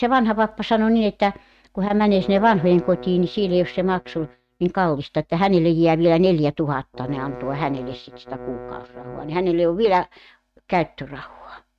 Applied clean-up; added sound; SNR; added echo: neural mask model RNNoise.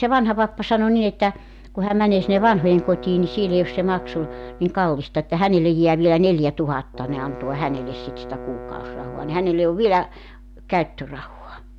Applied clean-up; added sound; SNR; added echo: none; Bowed string instrument; 15 dB; none.